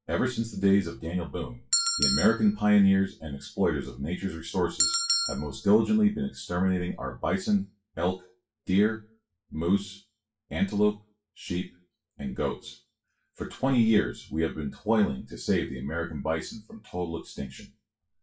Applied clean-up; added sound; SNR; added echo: classical method WPE with log-MMSE.